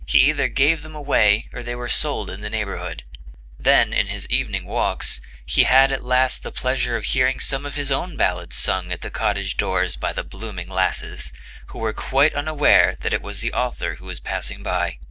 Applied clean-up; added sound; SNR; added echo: none; none; none; none.